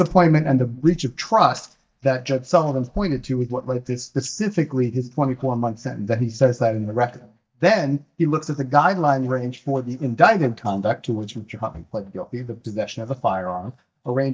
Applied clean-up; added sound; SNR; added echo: neural mask model DeepFilterNet 3.